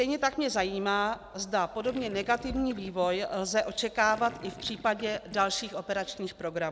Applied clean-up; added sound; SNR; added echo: none; Gurgling; 17 dB; none.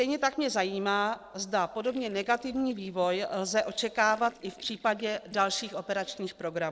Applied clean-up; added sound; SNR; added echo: neural separator model SepFormer DNS4.